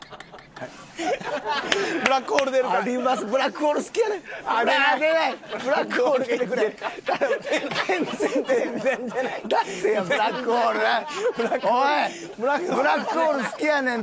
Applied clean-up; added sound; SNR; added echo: none; none; none; none.